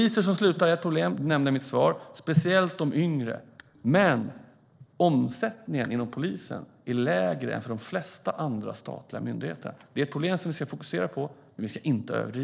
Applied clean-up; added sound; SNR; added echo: neural separator model SepFormer DNS4.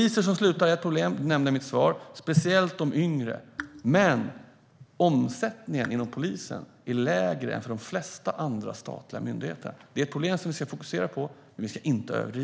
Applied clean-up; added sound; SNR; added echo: none; Raindrop / Drip; 16 dB; none.